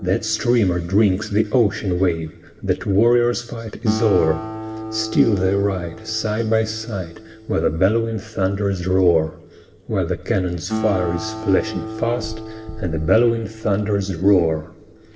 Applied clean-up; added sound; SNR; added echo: none; Acoustic guitar; 13 dB; reverberation time 2.4 s.